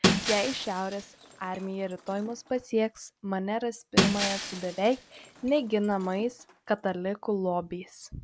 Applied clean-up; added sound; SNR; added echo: none; Shatter; 3 dB; none.